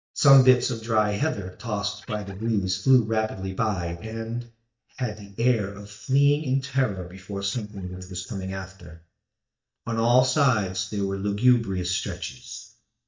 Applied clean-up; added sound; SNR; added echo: neural mask model DeepFilterNet 3.